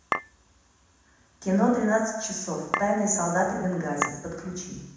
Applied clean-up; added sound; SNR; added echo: none; Chink, clink; 4 dB; reverberation time 1.0 s.